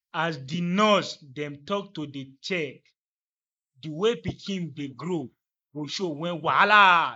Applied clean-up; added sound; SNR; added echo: neural mask model Resemble Enhance denoiser.